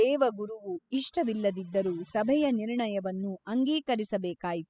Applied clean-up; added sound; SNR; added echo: classical method spectral subtraction.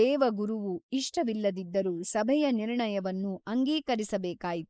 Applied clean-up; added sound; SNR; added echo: neural mask model Resemble Enhance denoiser.